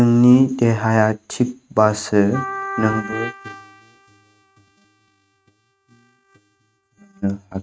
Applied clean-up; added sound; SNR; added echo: neural mask model RNNoise.